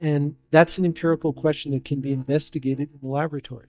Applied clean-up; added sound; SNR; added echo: neural mask model DeepFilterNet 3.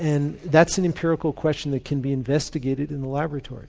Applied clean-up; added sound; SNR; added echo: none; none; none; none.